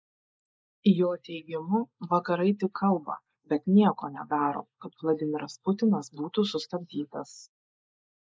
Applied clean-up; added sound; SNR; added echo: neural mask model Resemble Enhance denoiser.